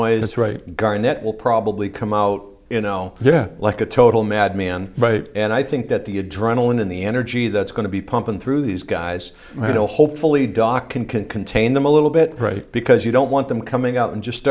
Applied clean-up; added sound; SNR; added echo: none; none; none; none.